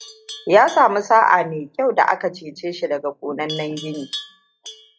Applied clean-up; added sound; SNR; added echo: classical method log-MMSE.